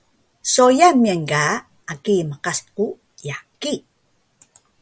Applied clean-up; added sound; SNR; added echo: none; none; none; none.